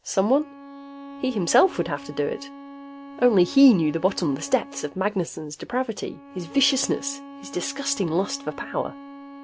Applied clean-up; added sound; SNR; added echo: none; Bowed string instrument; 17 dB; none.